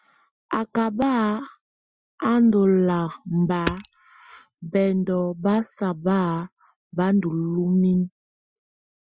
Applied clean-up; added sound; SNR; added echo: classical method Wiener filter.